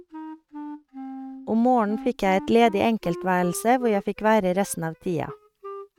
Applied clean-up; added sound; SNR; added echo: neural mask model RNNoise.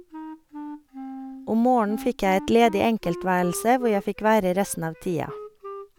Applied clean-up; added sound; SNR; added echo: none; Wind instrument, woodwind instrument; 15 dB; none.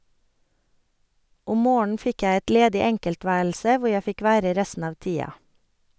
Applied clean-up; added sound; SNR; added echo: none; none; none; none.